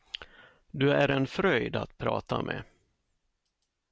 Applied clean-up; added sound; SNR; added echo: none; none; none; none.